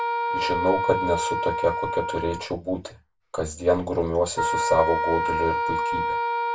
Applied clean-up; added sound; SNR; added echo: none; Wind instrument, woodwind instrument; 1 dB; reverberation time 0.2 s.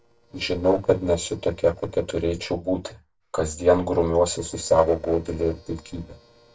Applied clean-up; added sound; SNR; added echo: neural separator model SepFormer DNS4.